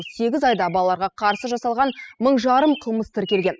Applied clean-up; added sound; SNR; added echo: classical method spectral subtraction.